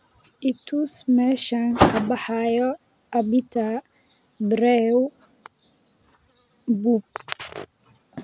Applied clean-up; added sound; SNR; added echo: none; none; none; none.